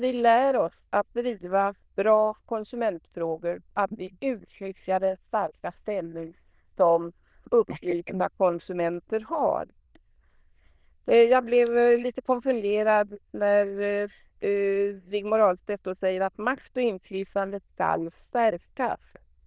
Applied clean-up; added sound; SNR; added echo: neural diffusion model UNIVERSE++.